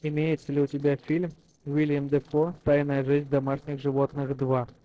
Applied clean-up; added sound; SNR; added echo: neural separator model SepFormer DNS4.